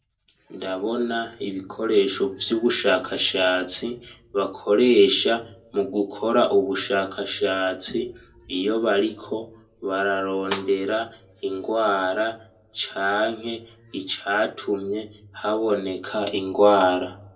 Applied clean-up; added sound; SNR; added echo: none; Snare drum; 13 dB; reverberation time 0.2 s.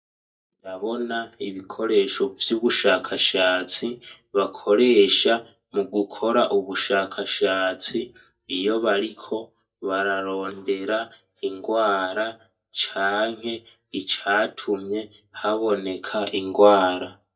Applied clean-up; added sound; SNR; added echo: neural mask model DeepFilterNet 3.